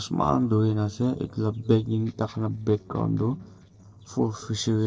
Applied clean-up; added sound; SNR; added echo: neural separator model SepFormer DNS4.